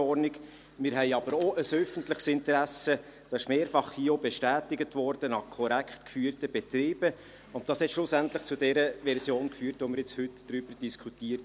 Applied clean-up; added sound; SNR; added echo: none; none; none; none.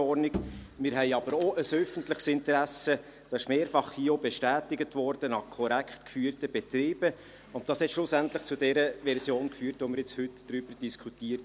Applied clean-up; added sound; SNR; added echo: none; Bowed string instrument; 10 dB; none.